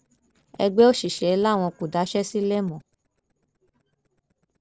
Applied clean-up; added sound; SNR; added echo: neural separator model SepFormer DNS4.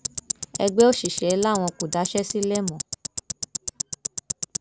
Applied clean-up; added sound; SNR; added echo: none; Tick-tock; 7 dB; none.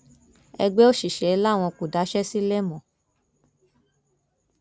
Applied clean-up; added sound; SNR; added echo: none; none; none; none.